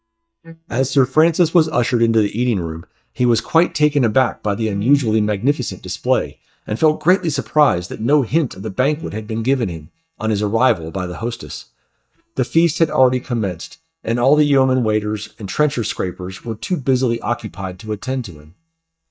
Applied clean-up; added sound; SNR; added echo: neural mask model DeepFilterNet 3.